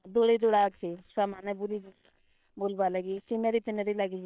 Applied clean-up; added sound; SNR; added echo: neural separator model SepFormer WHAM!.